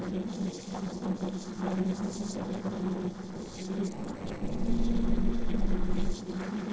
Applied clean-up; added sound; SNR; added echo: neural separator model SepFormer DNS4.